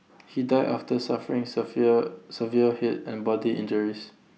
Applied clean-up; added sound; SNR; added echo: none; none; none; none.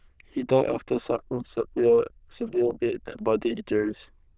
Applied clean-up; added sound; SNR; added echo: neural diffusion model UNIVERSE++.